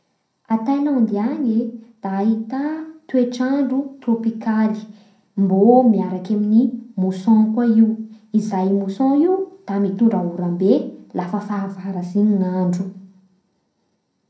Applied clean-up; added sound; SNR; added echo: none; none; none; reverberation time 0.5 s.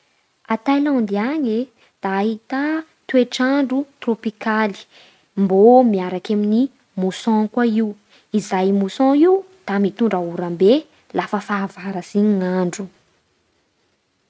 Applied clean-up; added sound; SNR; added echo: none; none; none; none.